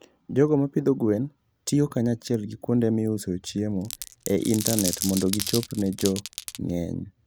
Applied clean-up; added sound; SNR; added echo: none; Glass; 8 dB; none.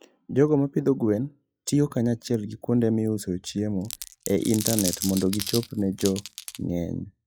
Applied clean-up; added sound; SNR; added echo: classical method log-MMSE.